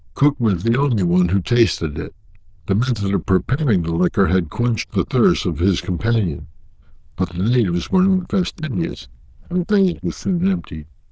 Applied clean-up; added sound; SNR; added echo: neural diffusion model UNIVERSE++.